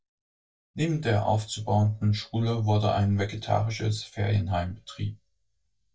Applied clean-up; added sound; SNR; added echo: neural mask model DeepFilterNet 3.